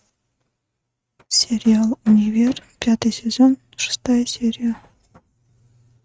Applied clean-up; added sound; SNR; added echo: neural mask model RNNoise.